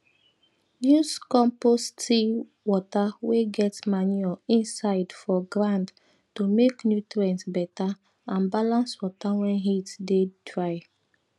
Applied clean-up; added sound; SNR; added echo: none; none; none; none.